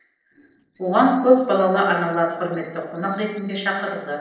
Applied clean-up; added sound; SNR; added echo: neural separator model SepFormer DNS4.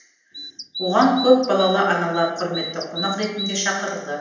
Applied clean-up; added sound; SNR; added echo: none; Bird vocalization, bird call, bird song; 11 dB; reverberation time 0.9 s.